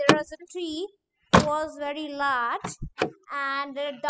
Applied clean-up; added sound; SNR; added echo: classical method spectral subtraction.